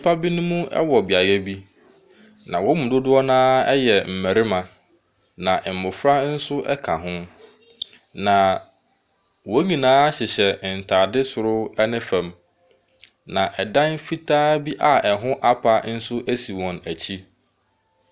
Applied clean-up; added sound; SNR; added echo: none; none; none; none.